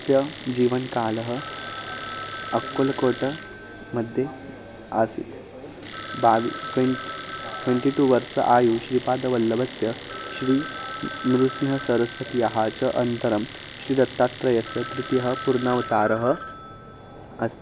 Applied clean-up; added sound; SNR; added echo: none; Domestic sounds, home sounds + Telephone; 12 dB; none.